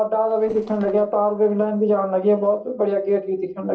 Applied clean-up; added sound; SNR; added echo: neural separator model SepFormer DNS4.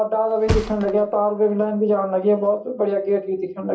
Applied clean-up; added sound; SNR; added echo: none; Thump, thud; 10 dB; reverberation time 0.3 s.